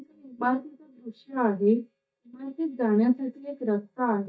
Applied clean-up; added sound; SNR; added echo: neural mask model DeepFilterNet 3.